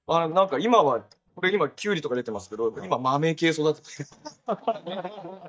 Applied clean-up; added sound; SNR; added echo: neural mask model DeepFilterNet 3.